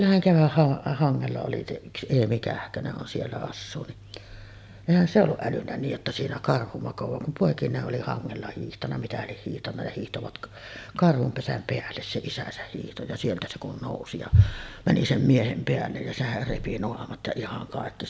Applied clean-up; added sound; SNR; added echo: none; none; none; none.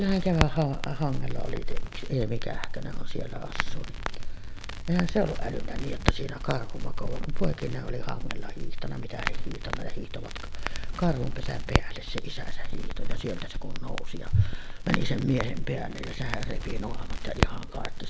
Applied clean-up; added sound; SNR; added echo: none; Crackle; -5 dB; none.